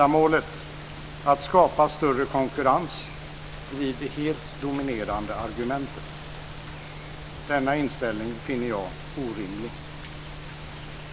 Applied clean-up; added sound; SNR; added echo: none; Rain; 16 dB; none.